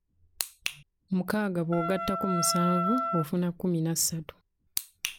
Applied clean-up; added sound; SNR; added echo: none; Wind instrument, woodwind instrument; 1 dB; none.